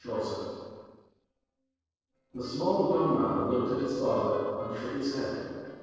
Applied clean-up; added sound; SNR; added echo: neural separator model SepFormer DNS4.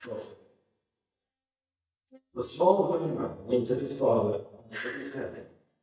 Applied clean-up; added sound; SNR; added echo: neural mask model DeepFilterNet 3.